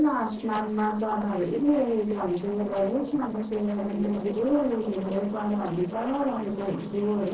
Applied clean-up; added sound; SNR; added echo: neural separator model SepFormer DNS4.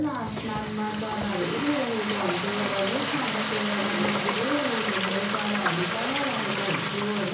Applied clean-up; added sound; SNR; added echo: none; Frying (food); 0 dB; reverberation time 0.7 s.